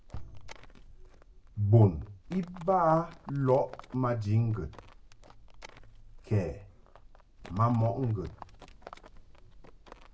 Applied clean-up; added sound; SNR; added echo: none; Livestock, farm animals, working animals; 19 dB; reverberation time 0.2 s.